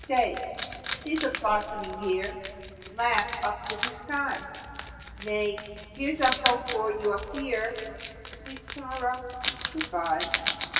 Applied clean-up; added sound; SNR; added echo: none; Wild animals; 6 dB; reverberation time 2.5 s.